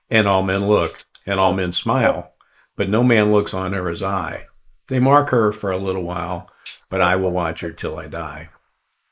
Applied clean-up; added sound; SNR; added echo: neural mask model Resemble Enhance denoiser.